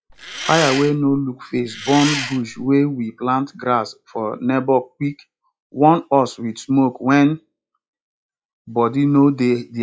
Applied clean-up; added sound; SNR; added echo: classical method log-MMSE.